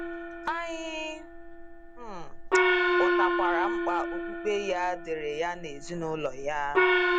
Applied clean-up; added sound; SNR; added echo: none; Gong; -4 dB; none.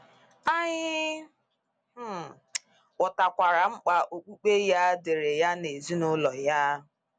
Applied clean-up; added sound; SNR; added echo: none; none; none; none.